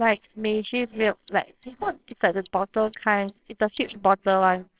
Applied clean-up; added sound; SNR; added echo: neural separator model SepFormer WHAMR!.